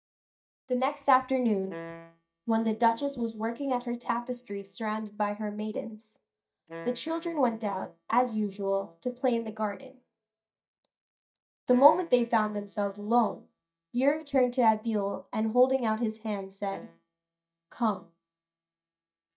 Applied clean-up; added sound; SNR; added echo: neural mask model DeepFilterNet 3.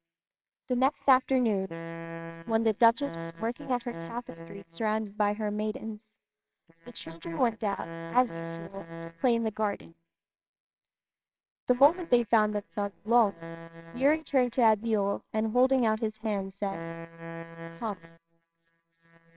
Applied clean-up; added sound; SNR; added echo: neural separator model SepFormer WHAMR!.